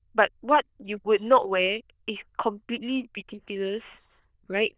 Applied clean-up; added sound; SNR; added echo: neural diffusion model UNIVERSE++.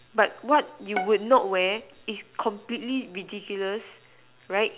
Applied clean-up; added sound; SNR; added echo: none; Bowed string instrument; 11 dB; none.